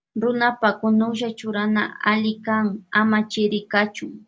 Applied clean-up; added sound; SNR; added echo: none; none; none; none.